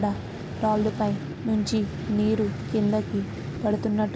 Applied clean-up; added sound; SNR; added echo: none; Vehicle; 7 dB; none.